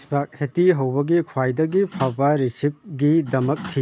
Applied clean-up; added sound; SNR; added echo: none; none; none; none.